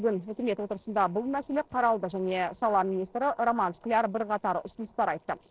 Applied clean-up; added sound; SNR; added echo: neural separator model SepFormer DNS4.